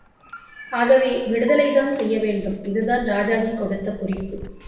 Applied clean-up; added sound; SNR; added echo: none; Alarm; 18 dB; reverberation time 0.8 s.